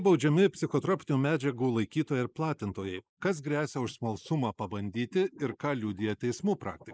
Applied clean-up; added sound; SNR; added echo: neural mask model Resemble Enhance denoiser.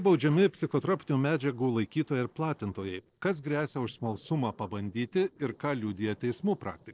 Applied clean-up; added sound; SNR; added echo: neural separator model SepFormer DNS4.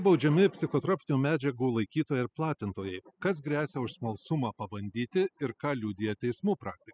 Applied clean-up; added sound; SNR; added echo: classical method spectral subtraction.